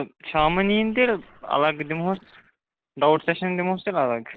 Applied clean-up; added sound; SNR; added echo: neural separator model SepFormer DNS4.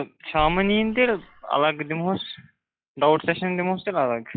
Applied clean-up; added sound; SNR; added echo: classical method log-MMSE.